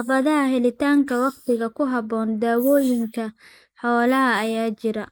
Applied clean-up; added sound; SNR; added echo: neural mask model Resemble Enhance denoiser.